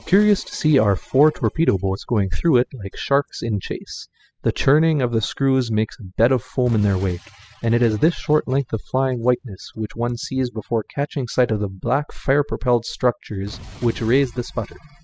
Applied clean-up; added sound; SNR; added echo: classical method spectral subtraction.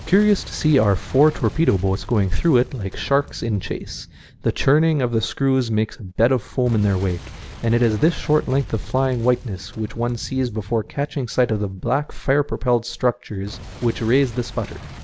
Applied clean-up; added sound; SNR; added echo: none; Boom; 17 dB; none.